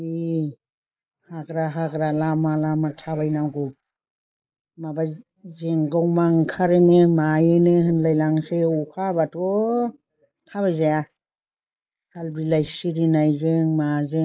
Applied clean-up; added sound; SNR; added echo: neural mask model Resemble Enhance denoiser.